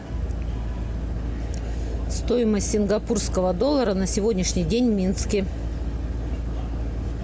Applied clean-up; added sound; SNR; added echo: none; none; none; none.